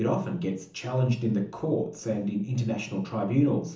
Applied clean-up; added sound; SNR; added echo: none; none; none; reverberation time 0.7 s.